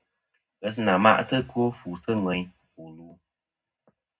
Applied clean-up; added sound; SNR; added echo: none; none; none; reverberation time 0.3 s.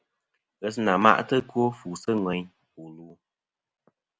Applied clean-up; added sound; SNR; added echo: none; none; none; none.